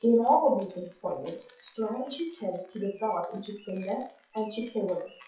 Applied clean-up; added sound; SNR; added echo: classical method WPE with log-MMSE.